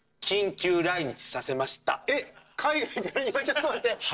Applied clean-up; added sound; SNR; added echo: neural separator model SepFormer DNS4.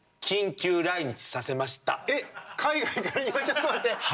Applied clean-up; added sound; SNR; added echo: none; none; none; none.